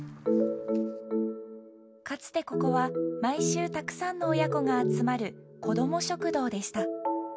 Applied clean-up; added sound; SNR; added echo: none; none; none; none.